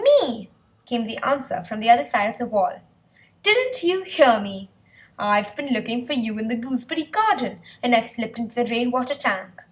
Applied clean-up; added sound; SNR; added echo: none; none; none; none.